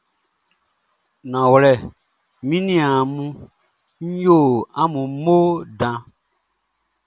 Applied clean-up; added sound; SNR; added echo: none; none; none; none.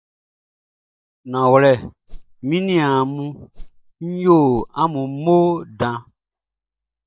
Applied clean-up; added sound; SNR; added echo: neural mask model DeepFilterNet 3.